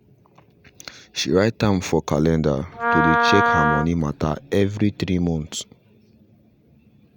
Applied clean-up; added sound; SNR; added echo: none; Wind instrument, woodwind instrument; -2 dB; none.